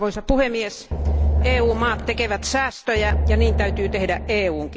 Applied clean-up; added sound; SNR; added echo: none; Drum; 0 dB; none.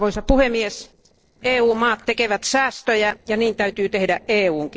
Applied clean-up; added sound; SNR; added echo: neural separator model SepFormer DNS4.